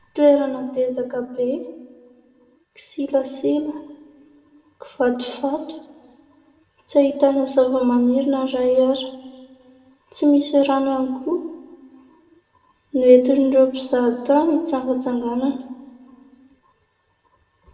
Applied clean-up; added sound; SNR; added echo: none; none; none; reverberation time 1.3 s.